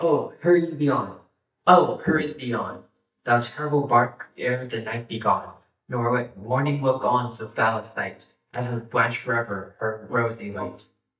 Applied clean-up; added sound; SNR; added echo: neural mask model DeepFilterNet 3.